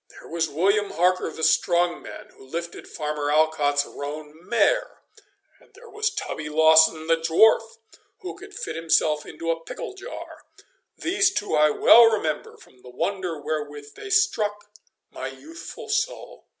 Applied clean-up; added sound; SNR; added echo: none; none; none; none.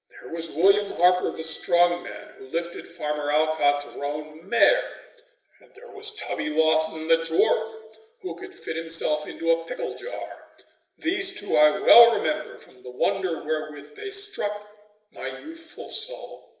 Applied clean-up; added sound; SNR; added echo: neural separator model SepFormer DNS4.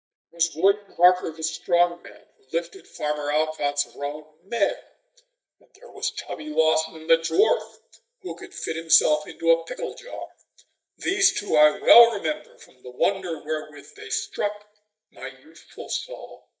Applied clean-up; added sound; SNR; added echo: neural mask model DeepFilterNet 3.